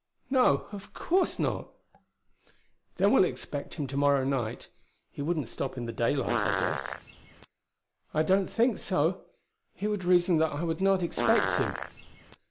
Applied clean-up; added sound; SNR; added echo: none; Fart; 3 dB; none.